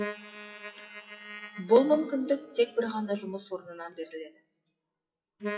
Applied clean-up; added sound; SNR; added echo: classical method WPE with log-MMSE.